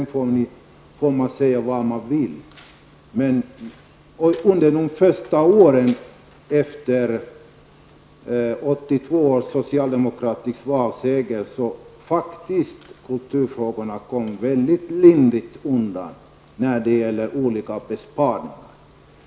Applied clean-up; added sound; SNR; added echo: none; none; none; none.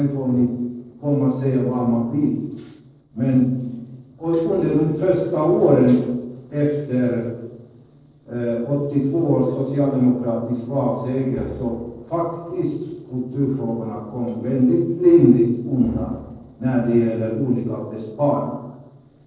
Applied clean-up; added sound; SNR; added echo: neural separator model SepFormer DNS4.